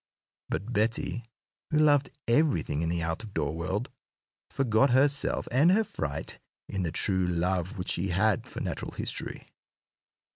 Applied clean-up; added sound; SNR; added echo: none; none; none; none.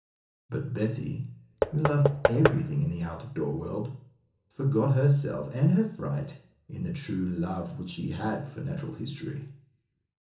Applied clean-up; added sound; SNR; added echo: none; Knock / Wood; 1 dB; reverberation time 0.7 s.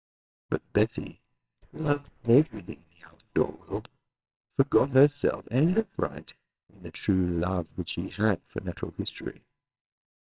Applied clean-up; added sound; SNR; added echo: neural separator model SepFormer WHAMR!.